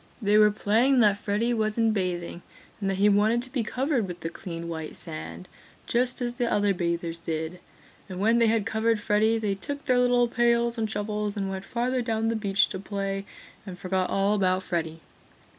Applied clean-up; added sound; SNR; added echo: none; none; none; none.